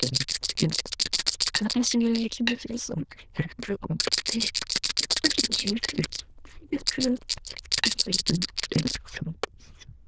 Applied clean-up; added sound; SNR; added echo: neural diffusion model UNIVERSE++.